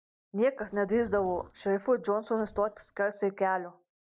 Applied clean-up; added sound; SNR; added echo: neural mask model DeepFilterNet 3.